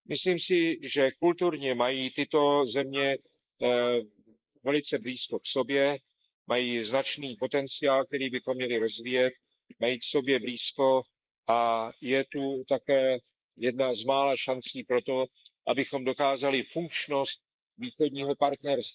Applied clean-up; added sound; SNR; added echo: neural mask model Resemble Enhance denoiser.